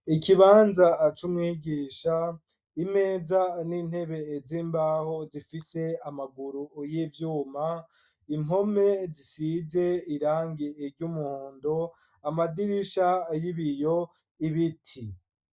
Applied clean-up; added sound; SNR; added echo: neural mask model DeepFilterNet 3.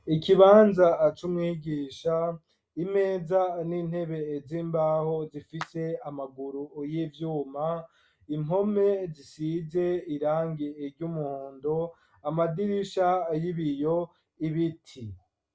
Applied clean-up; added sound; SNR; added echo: none; Clapping; 20 dB; none.